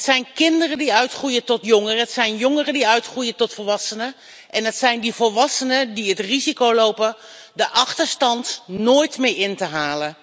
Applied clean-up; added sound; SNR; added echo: none; none; none; none.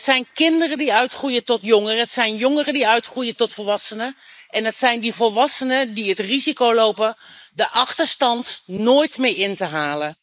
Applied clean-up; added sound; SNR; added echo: neural mask model Resemble Enhance denoiser.